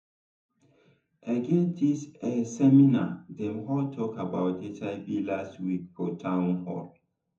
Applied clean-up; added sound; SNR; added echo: none; none; none; reverberation time 0.3 s.